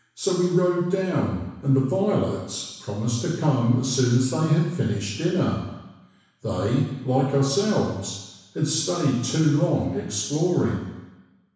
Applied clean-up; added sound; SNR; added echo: none; none; none; reverberation time 1.1 s.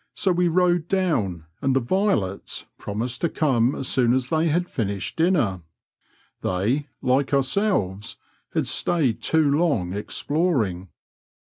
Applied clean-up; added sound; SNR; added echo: none; none; none; none.